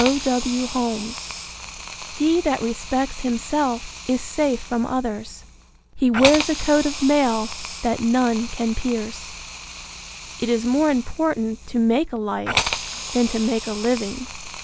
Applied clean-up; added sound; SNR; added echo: none; Hiss; 9 dB; none.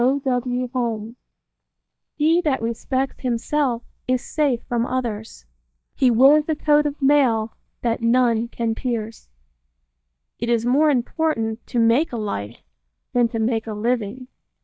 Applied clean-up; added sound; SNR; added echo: neural mask model DeepFilterNet 3.